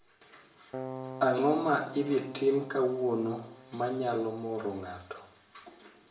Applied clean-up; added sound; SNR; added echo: none; Keyboard (musical); 13 dB; reverberation time 0.5 s.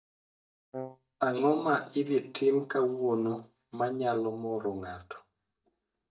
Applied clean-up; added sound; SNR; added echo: neural mask model DeepFilterNet 3.